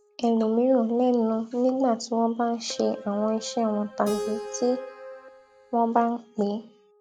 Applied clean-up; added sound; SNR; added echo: none; Keyboard (musical) + Keyboard (musical); 15 dB; none.